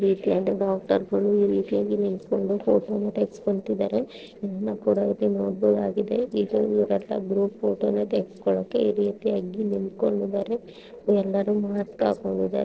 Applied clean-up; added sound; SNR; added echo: neural separator model SepFormer DNS4.